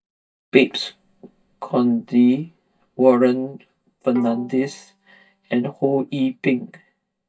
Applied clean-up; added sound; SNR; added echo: neural mask model DeepFilterNet 3.